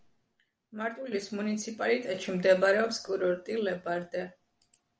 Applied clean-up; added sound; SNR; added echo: none; none; none; none.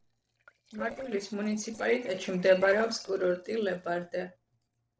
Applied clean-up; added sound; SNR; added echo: neural separator model SepFormer DNS4.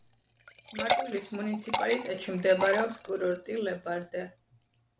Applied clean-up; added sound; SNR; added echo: none; Liquid; 5 dB; none.